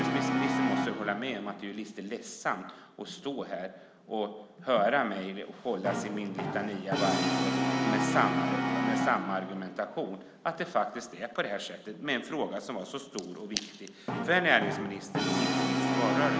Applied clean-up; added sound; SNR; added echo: none; Brass instrument; 1 dB; none.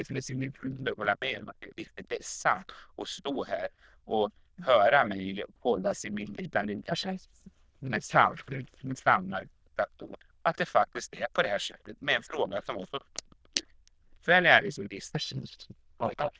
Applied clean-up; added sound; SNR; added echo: neural diffusion model UNIVERSE++.